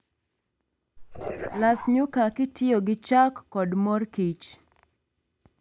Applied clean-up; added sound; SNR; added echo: none; Dog; 11 dB; none.